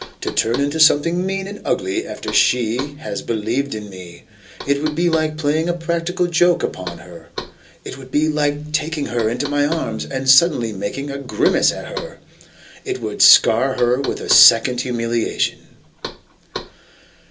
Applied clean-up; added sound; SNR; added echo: none; Knock; 16 dB; reverberation time 0.2 s.